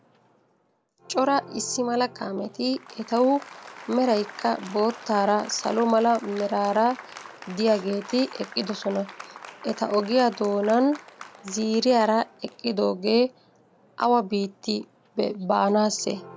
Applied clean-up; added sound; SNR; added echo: none; Applause; 19 dB; none.